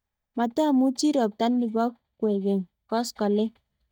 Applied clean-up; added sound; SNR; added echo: neural mask model DeepFilterNet 3.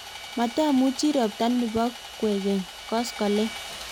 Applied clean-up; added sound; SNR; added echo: none; Sawing; 13 dB; none.